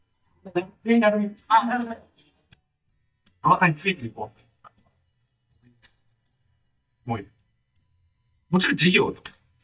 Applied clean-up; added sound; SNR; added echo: neural mask model DeepFilterNet 3.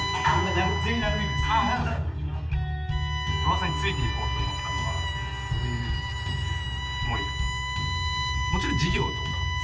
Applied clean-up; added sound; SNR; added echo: none; Bowed string instrument; 6 dB; reverberation time 0.2 s.